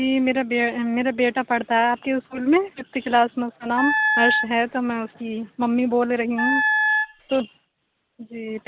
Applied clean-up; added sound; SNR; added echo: none; Wind instrument, woodwind instrument; -1 dB; none.